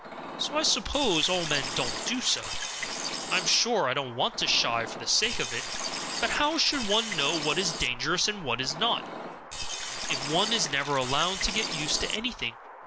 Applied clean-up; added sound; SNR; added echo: none; Liquid; 6 dB; none.